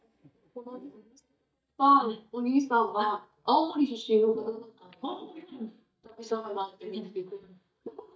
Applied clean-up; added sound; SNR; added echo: neural mask model DeepFilterNet 3.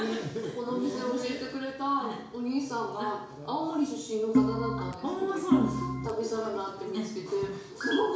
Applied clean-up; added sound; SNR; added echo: none; Organ; -2 dB; reverberation time 0.7 s.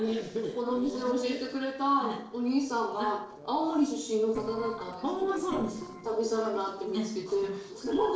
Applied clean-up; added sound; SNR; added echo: neural separator model SepFormer DNS4.